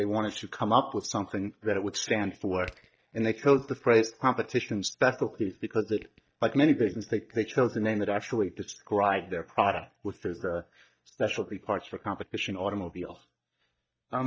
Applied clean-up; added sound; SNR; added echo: neural mask model DeepFilterNet 3.